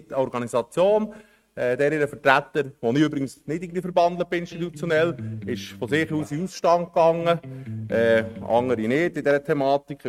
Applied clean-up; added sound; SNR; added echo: neural mask model RNNoise.